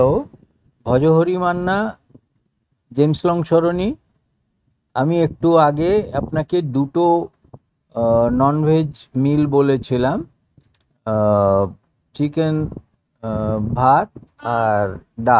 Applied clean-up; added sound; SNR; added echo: neural mask model RNNoise.